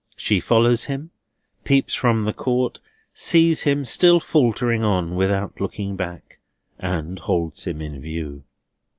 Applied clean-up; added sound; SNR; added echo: none; none; none; none.